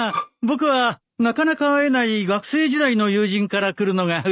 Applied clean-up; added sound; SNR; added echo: neural mask model RNNoise.